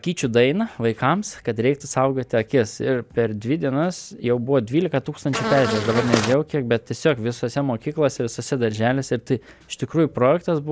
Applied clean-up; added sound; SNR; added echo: none; Buzz; 2 dB; none.